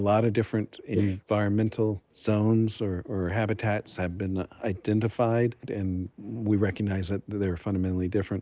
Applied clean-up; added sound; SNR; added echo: neural mask model Resemble Enhance denoiser.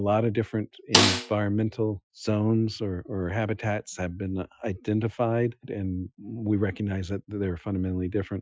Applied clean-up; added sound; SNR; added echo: classical method Wiener filter.